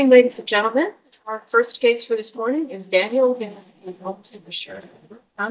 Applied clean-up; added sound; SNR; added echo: neural mask model DeepFilterNet 3.